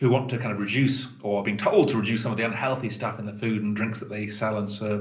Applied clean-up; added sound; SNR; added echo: none; none; none; reverberation time 0.5 s.